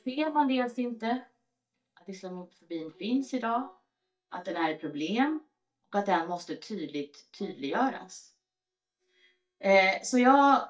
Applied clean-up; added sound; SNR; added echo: neural mask model DeepFilterNet 3.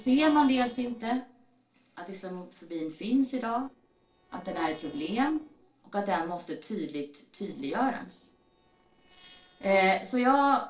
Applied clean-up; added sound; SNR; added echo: neural separator model SepFormer DNS4.